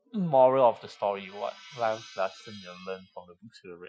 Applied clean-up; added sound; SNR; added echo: classical method Wiener filter.